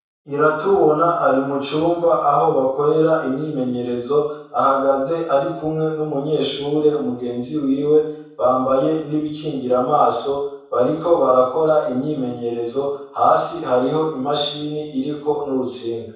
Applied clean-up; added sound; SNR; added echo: none; none; none; reverberation time 0.7 s.